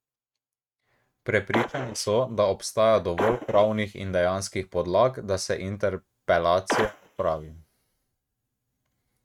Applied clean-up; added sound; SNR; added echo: neural mask model RNNoise.